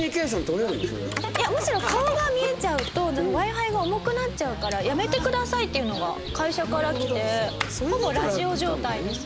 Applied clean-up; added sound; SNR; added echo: none; Bird; 15 dB; none.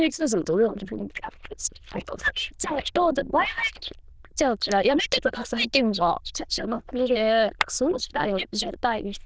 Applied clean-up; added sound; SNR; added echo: neural diffusion model UNIVERSE++.